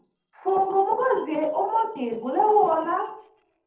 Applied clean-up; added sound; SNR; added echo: neural separator model SepFormer DNS4.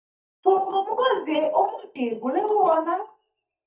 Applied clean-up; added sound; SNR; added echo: neural mask model DeepFilterNet 3.